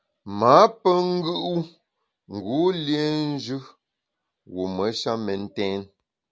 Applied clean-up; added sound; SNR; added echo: none; none; none; none.